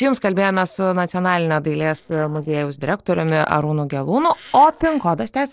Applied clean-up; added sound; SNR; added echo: neural separator model SepFormer DNS4.